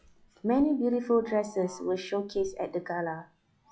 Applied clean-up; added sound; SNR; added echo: classical method log-MMSE.